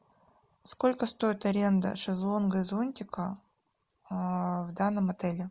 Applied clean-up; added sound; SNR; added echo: none; none; none; none.